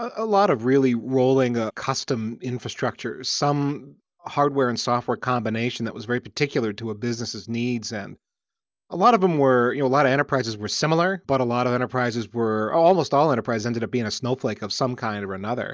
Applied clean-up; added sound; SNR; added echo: none; none; none; none.